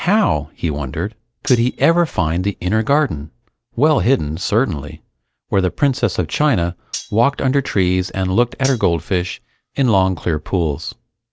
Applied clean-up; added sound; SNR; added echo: none; Cutlery, silverware; 17 dB; none.